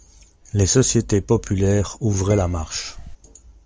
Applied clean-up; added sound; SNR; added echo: none; Dishes, pots, and pans; 15 dB; none.